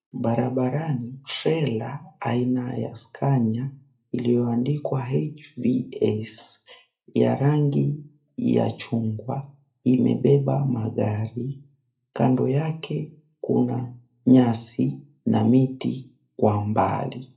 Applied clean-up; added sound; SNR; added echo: none; none; none; reverberation time 0.3 s.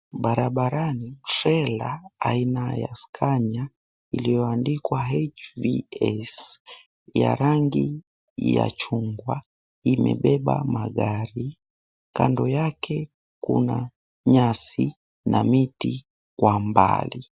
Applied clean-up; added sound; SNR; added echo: none; none; none; none.